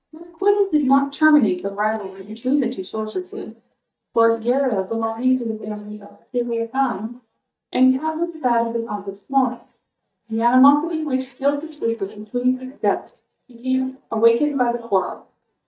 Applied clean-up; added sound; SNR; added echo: neural mask model DeepFilterNet 3.